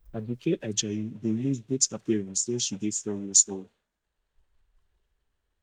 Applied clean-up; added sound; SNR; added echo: neural mask model DeepFilterNet 3.